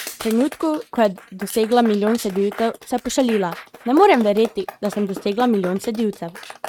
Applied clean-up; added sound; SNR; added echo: neural mask model RNNoise.